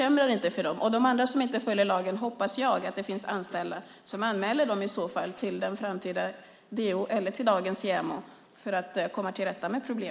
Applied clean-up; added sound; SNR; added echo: none; none; none; none.